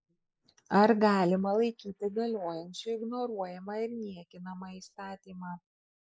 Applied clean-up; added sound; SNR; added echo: neural mask model Resemble Enhance denoiser.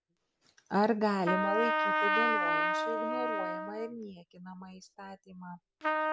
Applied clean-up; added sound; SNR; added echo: none; Trumpet; -2 dB; none.